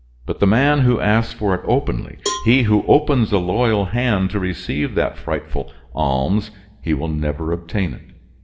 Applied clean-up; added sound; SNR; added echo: none; Cowbell; 13 dB; reverberation time 0.7 s.